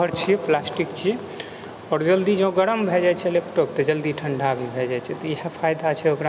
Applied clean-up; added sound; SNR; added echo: none; none; none; none.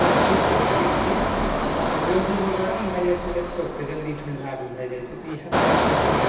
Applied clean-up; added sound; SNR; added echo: none; Engine; -5 dB; reverberation time 0.9 s.